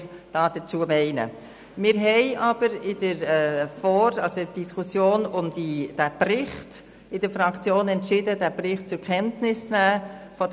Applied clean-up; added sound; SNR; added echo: none; none; none; none.